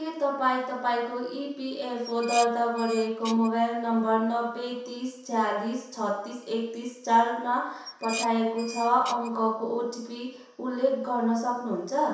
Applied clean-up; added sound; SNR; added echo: none; Dishes, pots, and pans; 14 dB; reverberation time 0.7 s.